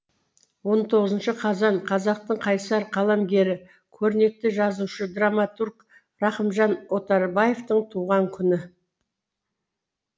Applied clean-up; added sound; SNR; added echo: none; none; none; none.